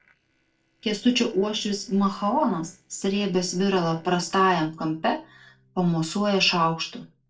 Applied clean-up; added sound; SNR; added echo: neural separator model SepFormer DNS4.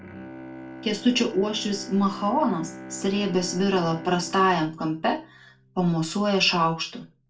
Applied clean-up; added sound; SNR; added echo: none; Bowed string instrument; 16 dB; reverberation time 0.3 s.